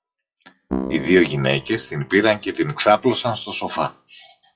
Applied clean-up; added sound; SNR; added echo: classical method WPE with log-MMSE.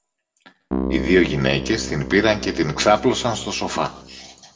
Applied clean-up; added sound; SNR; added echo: none; Keyboard (musical); 8 dB; reverberation time 0.8 s.